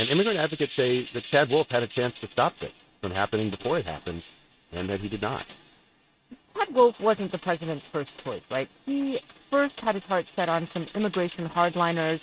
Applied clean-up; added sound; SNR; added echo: neural mask model RNNoise.